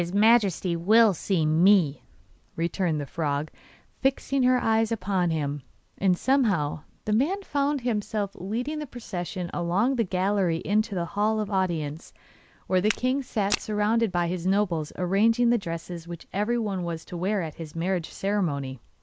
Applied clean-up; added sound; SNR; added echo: none; Walk, footsteps; 10 dB; none.